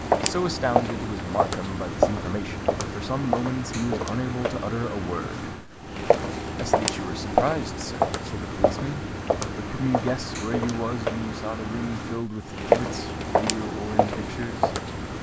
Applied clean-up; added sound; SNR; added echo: none; Walk, footsteps; -4 dB; none.